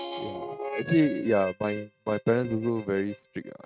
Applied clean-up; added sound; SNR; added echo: neural mask model RNNoise.